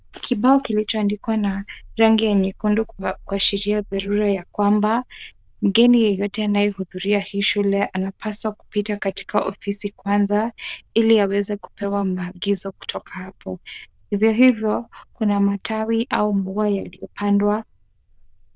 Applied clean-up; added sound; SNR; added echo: neural diffusion model UNIVERSE++.